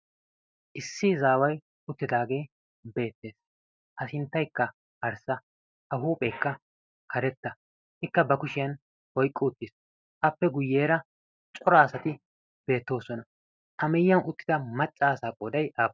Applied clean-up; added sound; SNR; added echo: none; none; none; none.